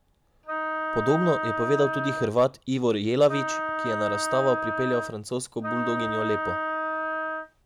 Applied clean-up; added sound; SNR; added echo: none; Wind instrument, woodwind instrument; 3 dB; none.